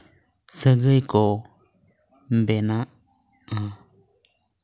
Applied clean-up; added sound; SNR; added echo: none; none; none; none.